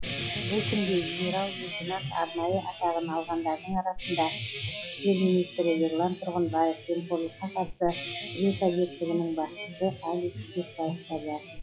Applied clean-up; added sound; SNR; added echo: classical method log-MMSE.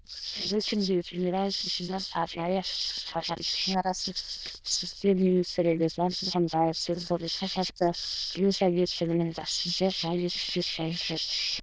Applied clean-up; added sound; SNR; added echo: neural diffusion model UNIVERSE++.